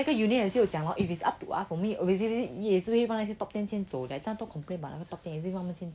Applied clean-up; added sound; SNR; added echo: none; none; none; none.